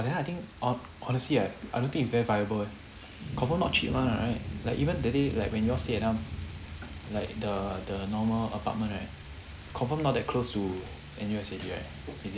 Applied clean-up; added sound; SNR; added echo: none; Frying (food); 18 dB; none.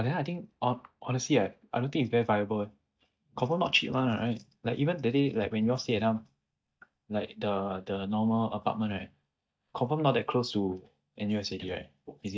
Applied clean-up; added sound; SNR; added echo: neural mask model DeepFilterNet 3.